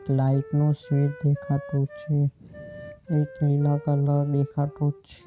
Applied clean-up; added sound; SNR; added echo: none; Wind instrument, woodwind instrument; 19 dB; none.